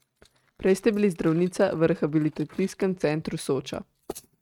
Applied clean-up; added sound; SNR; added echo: neural mask model RNNoise.